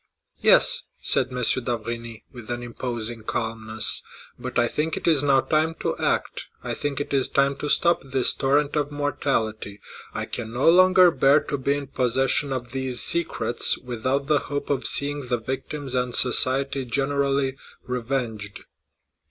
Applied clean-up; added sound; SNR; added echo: none; none; none; none.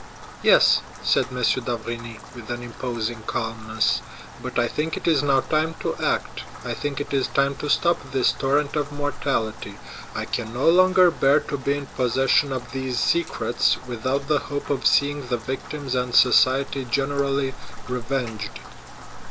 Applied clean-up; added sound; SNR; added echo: none; Rain; 13 dB; none.